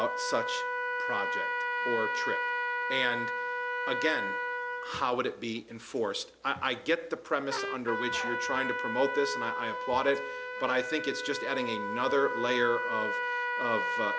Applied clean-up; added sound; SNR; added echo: none; Trumpet; 1 dB; none.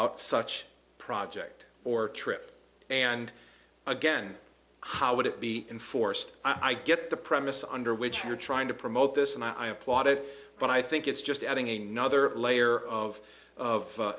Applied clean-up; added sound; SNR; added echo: none; none; none; none.